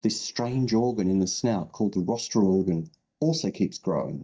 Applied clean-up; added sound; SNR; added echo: neural mask model DeepFilterNet 3.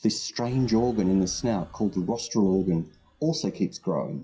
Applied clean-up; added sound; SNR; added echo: classical method WPE with log-MMSE.